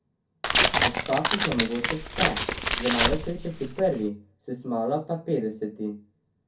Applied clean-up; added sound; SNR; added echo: none; Tearing; -5 dB; reverberation time 0.3 s.